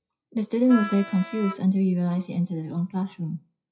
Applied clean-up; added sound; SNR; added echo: classical method WPE with log-MMSE.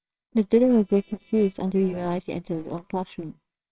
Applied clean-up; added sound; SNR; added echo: neural separator model SepFormer WHAMR!.